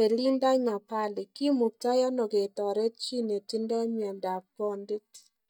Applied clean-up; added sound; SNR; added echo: neural mask model DeepFilterNet 3.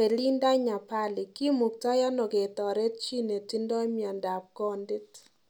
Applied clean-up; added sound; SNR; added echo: none; none; none; none.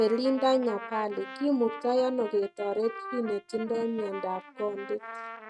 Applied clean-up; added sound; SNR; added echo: neural mask model RNNoise.